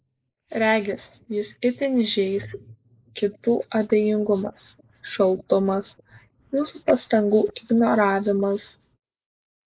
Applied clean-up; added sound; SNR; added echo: neural mask model Resemble Enhance denoiser.